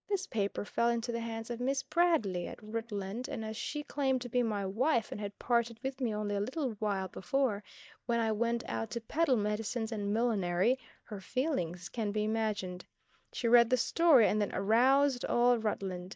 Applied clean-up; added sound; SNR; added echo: neural mask model DeepFilterNet 3.